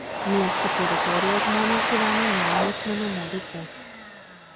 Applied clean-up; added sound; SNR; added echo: none; Domestic sounds, home sounds; -3 dB; none.